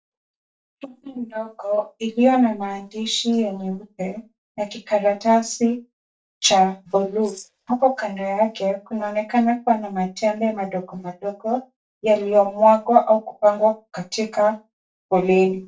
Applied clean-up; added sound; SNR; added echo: neural mask model DeepFilterNet 3.